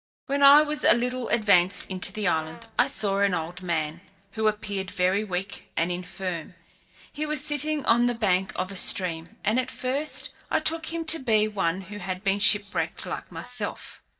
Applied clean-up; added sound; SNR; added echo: neural mask model DeepFilterNet 3.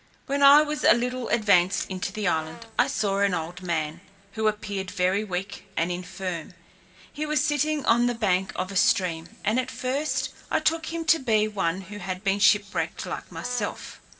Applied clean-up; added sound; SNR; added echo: none; Brass instrument; 19 dB; reverberation time 2.1 s.